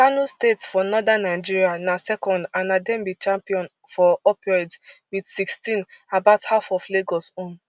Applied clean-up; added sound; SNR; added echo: none; none; none; none.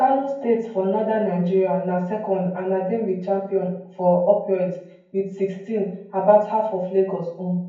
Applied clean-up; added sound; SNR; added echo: none; none; none; reverberation time 0.9 s.